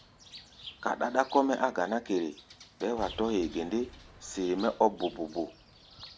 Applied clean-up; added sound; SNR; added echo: none; Shatter / Crushing / Boom + Bird; 19 dB; none.